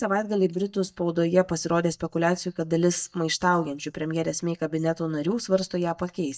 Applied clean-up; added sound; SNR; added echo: neural mask model DeepFilterNet 3.